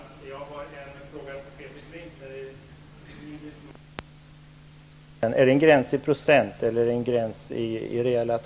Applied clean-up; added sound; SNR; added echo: none; none; none; none.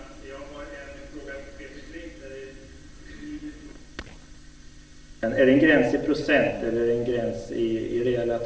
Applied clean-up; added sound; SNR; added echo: none; none; none; reverberation time 0.9 s.